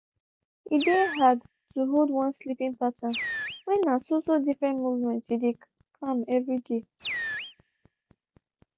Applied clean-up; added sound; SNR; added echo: none; Animal; 8 dB; none.